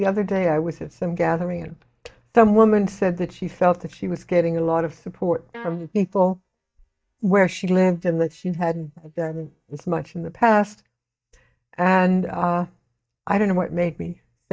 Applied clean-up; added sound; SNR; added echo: neural mask model DeepFilterNet 3.